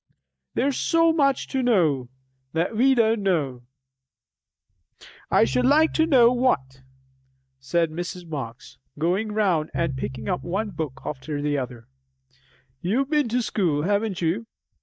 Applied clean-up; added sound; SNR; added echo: neural mask model DeepFilterNet 3.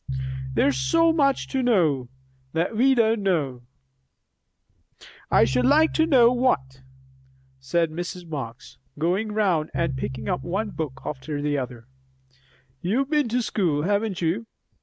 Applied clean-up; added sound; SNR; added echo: none; Piano; 11 dB; none.